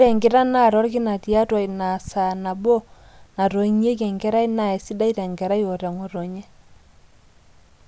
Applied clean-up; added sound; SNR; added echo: none; none; none; none.